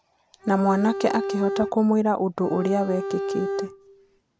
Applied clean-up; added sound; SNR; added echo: none; Bowed string instrument; 6 dB; none.